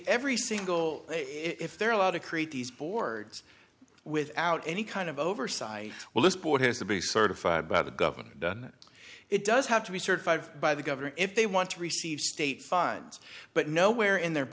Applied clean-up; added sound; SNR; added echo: none; none; none; none.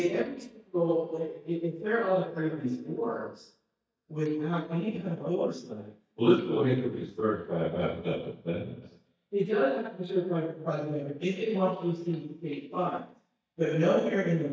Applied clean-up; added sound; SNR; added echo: neural mask model DeepFilterNet 3.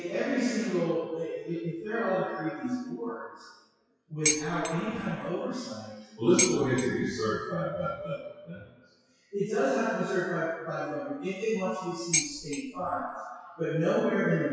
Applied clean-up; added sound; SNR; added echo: classical method WPE with log-MMSE.